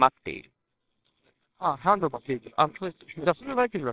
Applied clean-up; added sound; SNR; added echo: neural separator model SepFormer WHAMR!.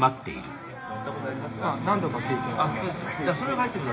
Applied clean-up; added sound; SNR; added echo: none; Bowed string instrument; 11 dB; reverberation time 0.4 s.